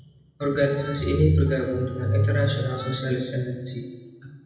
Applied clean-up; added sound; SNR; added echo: none; Harmonica; 19 dB; reverberation time 1.0 s.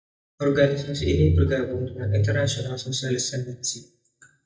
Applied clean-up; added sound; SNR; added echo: neural mask model DeepFilterNet 3.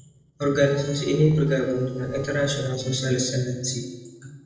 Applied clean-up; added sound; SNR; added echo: neural separator model SepFormer DNS4.